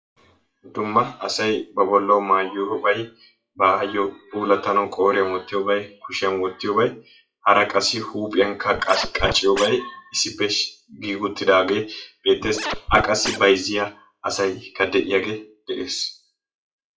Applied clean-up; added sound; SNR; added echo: classical method WPE with log-MMSE.